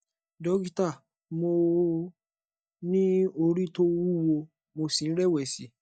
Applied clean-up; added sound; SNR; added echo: neural mask model DeepFilterNet 3.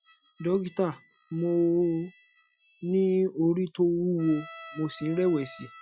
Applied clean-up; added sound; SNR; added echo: classical method Wiener filter.